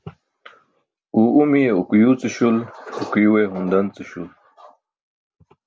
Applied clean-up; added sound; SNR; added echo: none; none; none; none.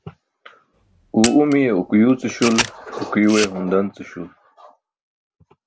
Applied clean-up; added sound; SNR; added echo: none; Camera; 8 dB; none.